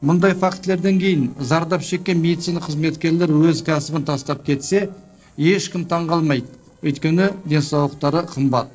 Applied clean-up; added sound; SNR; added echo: neural separator model SepFormer DNS4.